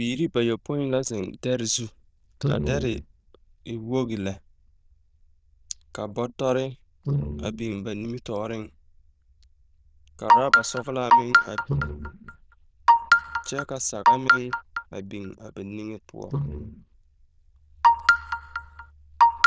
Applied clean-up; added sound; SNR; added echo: neural diffusion model UNIVERSE++.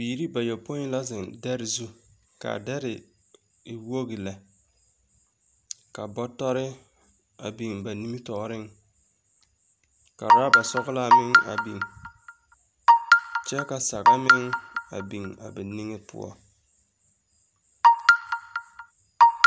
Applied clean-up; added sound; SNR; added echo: none; none; none; none.